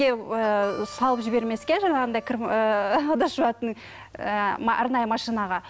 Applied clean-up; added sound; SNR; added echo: none; Harmonica; 20 dB; none.